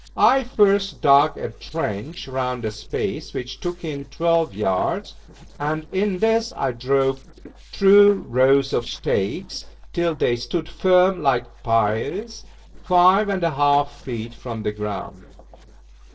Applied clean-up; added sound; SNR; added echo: neural separator model SepFormer DNS4.